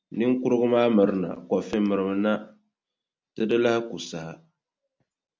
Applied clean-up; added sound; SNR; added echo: none; none; none; none.